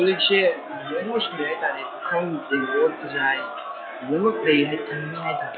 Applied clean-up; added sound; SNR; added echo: classical method log-MMSE.